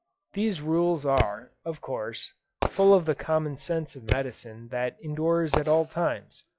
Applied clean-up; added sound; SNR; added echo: classical method log-MMSE.